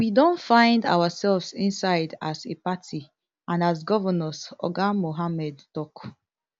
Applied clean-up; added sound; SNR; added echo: none; none; none; none.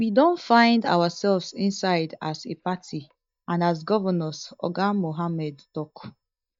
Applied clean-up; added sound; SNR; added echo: neural mask model DeepFilterNet 3.